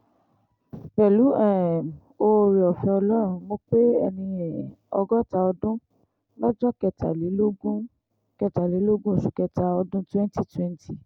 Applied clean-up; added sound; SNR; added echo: none; none; none; none.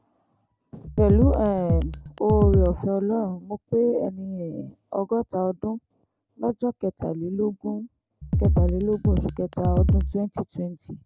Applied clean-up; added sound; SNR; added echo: none; Drum kit; -4 dB; none.